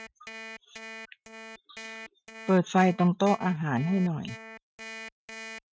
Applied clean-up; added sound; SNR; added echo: neural mask model RNNoise.